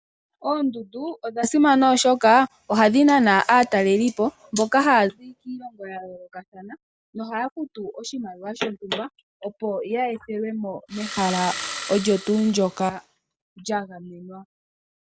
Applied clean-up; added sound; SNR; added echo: none; Engine starting; 11 dB; none.